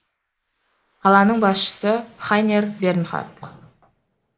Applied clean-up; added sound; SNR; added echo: neural mask model Resemble Enhance denoiser.